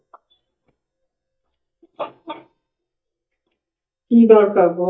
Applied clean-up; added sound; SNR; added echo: neural mask model DeepFilterNet 3.